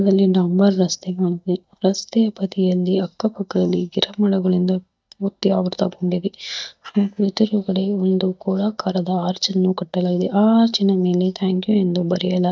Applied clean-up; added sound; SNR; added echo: neural mask model DeepFilterNet 3.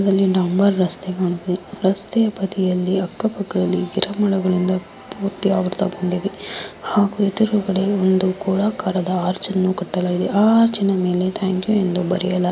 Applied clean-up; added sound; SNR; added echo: none; none; none; none.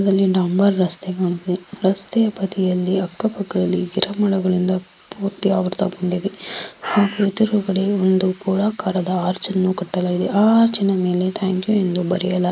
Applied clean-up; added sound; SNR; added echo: neural mask model Resemble Enhance denoiser.